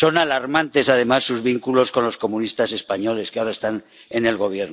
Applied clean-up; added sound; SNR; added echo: none; none; none; none.